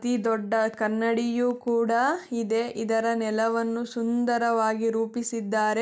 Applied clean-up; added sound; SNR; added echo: none; none; none; none.